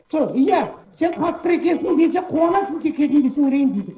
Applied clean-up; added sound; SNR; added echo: neural separator model SepFormer DNS4.